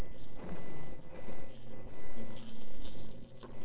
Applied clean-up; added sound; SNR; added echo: neural separator model SepFormer DNS4.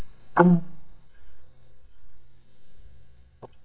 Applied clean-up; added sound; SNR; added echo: neural mask model DeepFilterNet 3.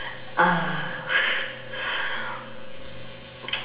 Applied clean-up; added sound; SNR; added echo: none; Chewing, mastication; 18 dB; reverberation time 1.0 s.